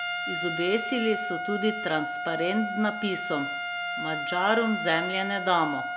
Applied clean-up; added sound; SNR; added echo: none; Trumpet; 3 dB; none.